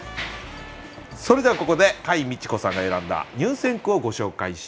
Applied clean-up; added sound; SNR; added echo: none; Mechanisms; 16 dB; none.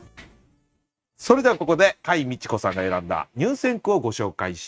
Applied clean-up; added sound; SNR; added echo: neural mask model RNNoise.